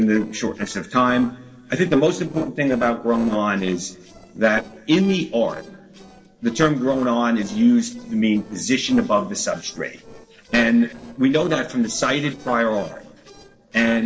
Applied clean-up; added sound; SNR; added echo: neural separator model SepFormer DNS4.